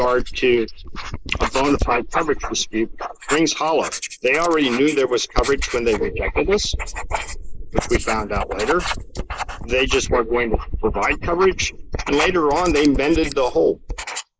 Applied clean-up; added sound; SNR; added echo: neural mask model Resemble Enhance denoiser.